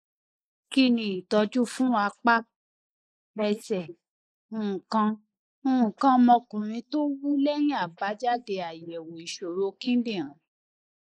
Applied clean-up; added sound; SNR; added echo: neural mask model Resemble Enhance denoiser.